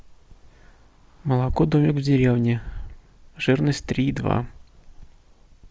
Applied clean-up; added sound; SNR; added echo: none; none; none; none.